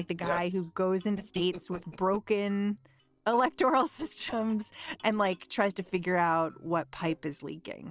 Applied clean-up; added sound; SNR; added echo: neural separator model SepFormer DNS4.